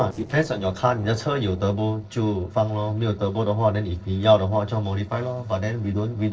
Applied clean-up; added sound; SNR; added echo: neural separator model SepFormer DNS4.